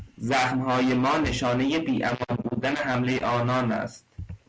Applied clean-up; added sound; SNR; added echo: none; none; none; none.